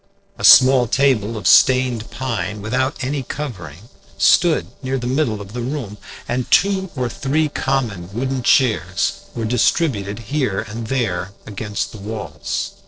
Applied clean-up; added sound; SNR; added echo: neural separator model SepFormer DNS4.